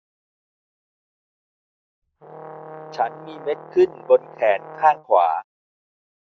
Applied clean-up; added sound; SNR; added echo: none; Brass instrument; 16 dB; none.